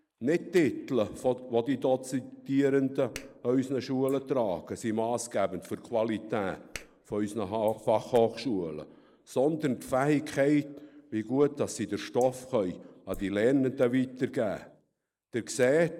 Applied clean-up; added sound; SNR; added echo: neural mask model Resemble Enhance denoiser.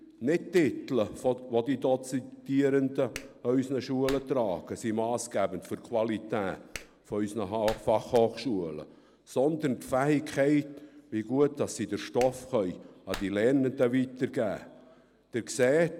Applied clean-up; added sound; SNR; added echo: none; Clapping; 18 dB; none.